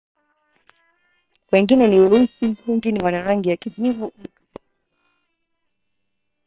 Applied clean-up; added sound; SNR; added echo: neural separator model SepFormer WHAM!.